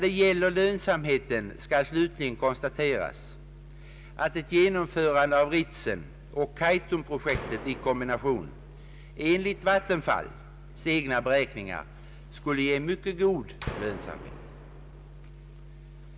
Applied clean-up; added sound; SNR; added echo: none; Gunshot, gunfire; 13 dB; none.